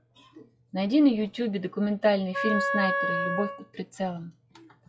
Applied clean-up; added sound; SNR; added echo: classical method log-MMSE.